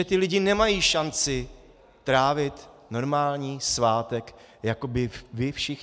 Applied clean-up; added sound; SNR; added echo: none; none; none; none.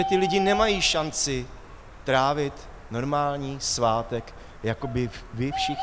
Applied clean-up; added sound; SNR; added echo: none; Bird; 8 dB; none.